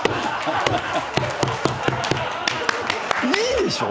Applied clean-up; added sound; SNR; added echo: none; none; none; none.